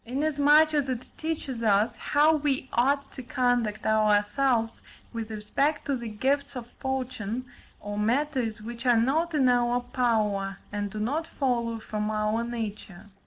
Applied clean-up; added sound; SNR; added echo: none; none; none; none.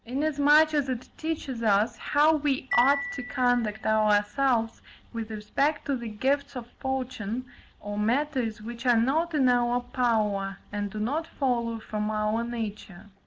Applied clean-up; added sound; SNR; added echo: none; Marimba, xylophone; 11 dB; none.